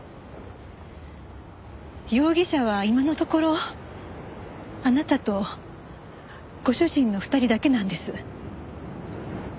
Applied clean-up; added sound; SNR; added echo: none; none; none; none.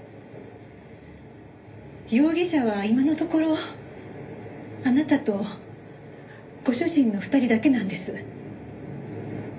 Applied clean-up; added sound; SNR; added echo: none; none; none; reverberation time 0.3 s.